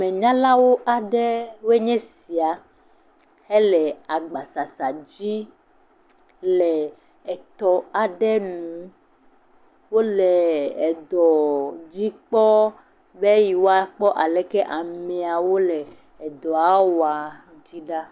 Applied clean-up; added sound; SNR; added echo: none; none; none; none.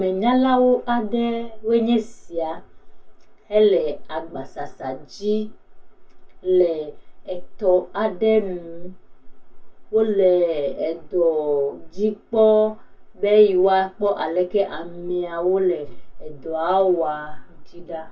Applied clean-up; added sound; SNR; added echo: none; none; none; reverberation time 0.1 s.